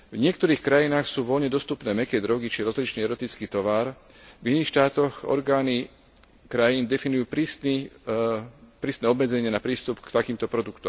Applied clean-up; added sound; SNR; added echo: none; none; none; none.